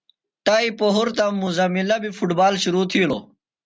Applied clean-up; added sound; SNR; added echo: none; none; none; none.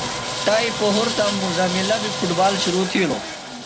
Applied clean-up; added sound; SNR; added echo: none; Sawing; 4 dB; none.